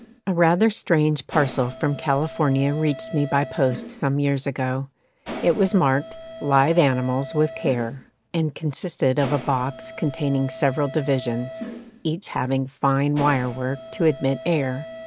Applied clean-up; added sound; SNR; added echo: none; Mechanisms; 15 dB; none.